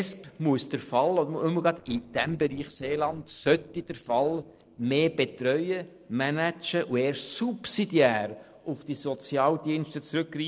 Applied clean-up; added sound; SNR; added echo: neural separator model SepFormer DNS4.